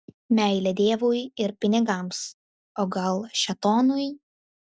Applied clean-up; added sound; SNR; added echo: none; none; none; none.